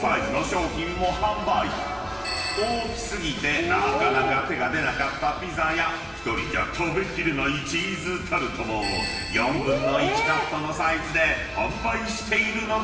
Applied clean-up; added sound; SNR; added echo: none; none; none; reverberation time 1.2 s.